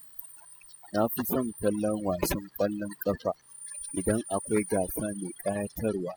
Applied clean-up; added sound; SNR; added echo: classical method spectral subtraction.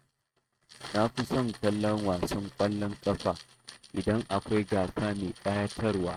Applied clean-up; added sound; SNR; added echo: neural mask model RNNoise.